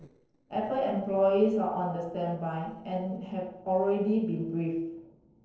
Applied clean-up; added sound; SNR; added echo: neural separator model SepFormer DNS4.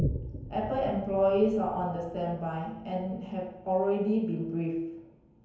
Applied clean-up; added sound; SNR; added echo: none; Boom; 10 dB; reverberation time 0.9 s.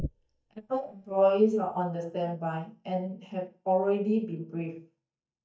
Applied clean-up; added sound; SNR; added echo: neural mask model DeepFilterNet 3.